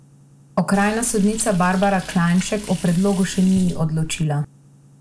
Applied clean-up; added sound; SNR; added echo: none; Liquid; 13 dB; none.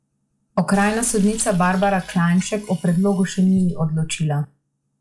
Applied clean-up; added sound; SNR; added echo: classical method log-MMSE.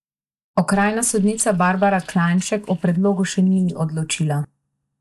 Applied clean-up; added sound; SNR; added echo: neural mask model DeepFilterNet 3.